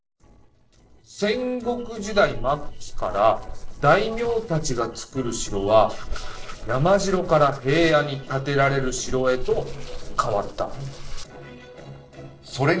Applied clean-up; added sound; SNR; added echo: neural separator model SepFormer DNS4.